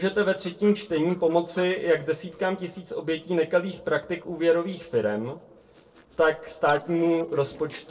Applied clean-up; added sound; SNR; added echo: neural separator model SepFormer DNS4.